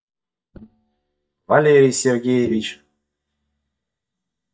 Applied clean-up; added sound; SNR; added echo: neural mask model DeepFilterNet 3.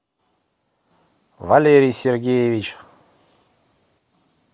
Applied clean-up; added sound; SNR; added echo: none; none; none; none.